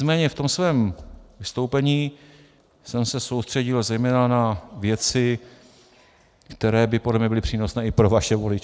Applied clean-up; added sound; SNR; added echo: none; none; none; none.